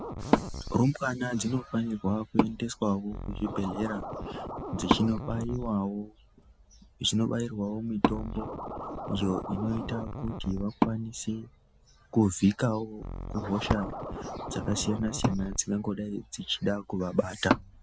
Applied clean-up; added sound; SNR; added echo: none; Scratching (performance technique) + Wood; 4 dB; none.